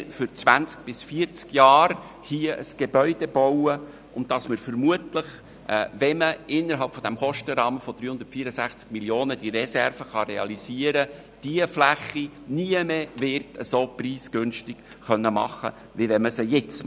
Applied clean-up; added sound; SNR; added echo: none; none; none; none.